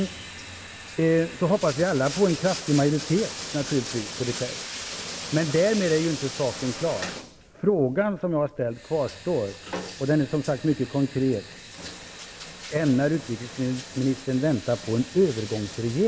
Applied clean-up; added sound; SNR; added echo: none; Bathtub (filling or washing); 12 dB; none.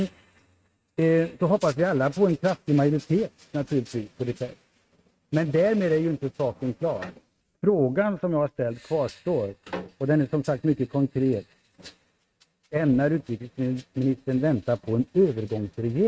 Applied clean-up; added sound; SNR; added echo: neural mask model RNNoise.